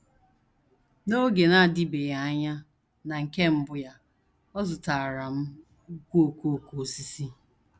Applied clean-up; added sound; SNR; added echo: none; none; none; none.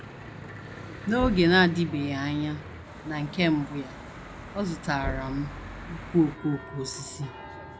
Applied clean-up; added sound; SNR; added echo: none; Church bell / Traffic noise, roadway noise + Knock / Wood; 10 dB; none.